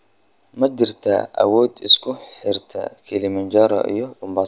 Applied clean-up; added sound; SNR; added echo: none; none; none; none.